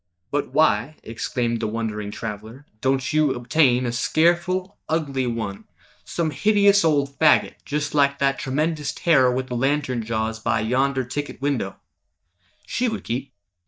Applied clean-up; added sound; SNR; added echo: neural mask model DeepFilterNet 3.